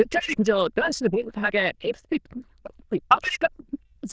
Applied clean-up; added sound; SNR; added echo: neural diffusion model UNIVERSE++.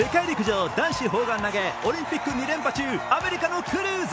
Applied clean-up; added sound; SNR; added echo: none; none; none; none.